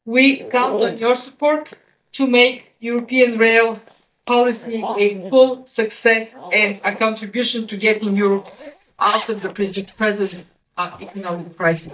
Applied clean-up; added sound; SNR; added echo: neural mask model DeepFilterNet 3.